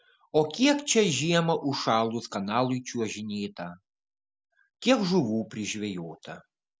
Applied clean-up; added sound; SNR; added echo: none; none; none; none.